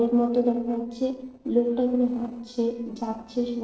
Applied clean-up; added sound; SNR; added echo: neural separator model SepFormer DNS4.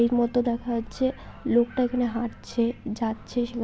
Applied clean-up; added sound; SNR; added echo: none; none; none; none.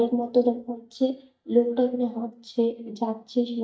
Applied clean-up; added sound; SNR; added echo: neural mask model DeepFilterNet 3.